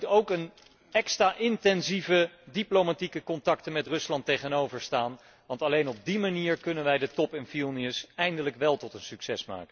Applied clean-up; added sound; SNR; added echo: none; none; none; none.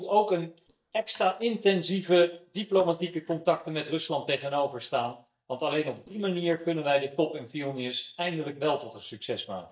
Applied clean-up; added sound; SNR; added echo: neural mask model DeepFilterNet 3.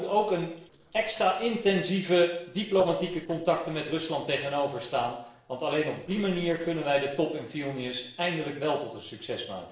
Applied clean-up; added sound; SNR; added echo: neural separator model SepFormer DNS4.